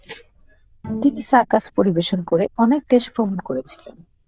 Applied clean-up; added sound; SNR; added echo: neural diffusion model UNIVERSE++.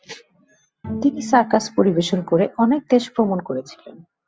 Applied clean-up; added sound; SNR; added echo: none; Bowed string instrument; 15 dB; none.